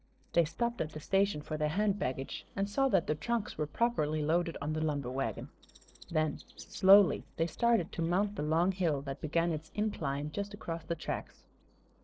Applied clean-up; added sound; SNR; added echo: neural separator model SepFormer DNS4.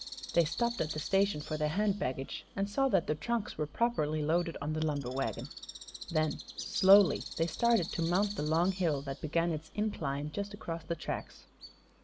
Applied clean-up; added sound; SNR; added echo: none; Bird; 15 dB; none.